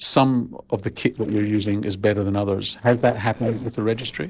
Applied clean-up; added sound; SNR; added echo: neural separator model SepFormer DNS4.